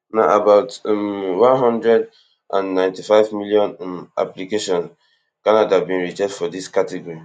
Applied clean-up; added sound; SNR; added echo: none; none; none; none.